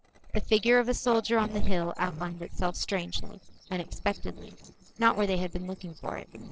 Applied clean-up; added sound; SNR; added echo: neural separator model SepFormer DNS4.